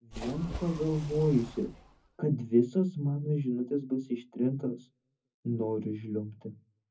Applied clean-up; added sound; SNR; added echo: none; Splash, splatter; 12 dB; reverberation time 0.3 s.